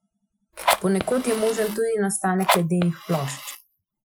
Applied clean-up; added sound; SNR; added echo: classical method Wiener filter.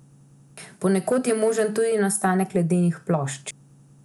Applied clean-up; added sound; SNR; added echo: none; none; none; none.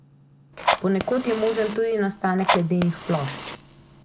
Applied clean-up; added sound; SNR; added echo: none; Fire; 4 dB; none.